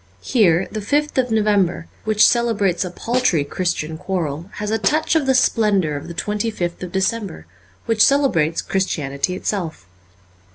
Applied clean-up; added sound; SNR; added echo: none; Snare drum; 14 dB; none.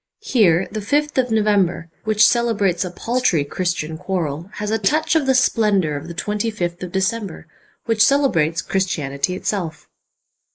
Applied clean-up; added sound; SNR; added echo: neural mask model Resemble Enhance denoiser.